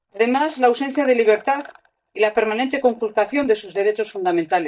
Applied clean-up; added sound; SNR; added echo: neural mask model DeepFilterNet 3.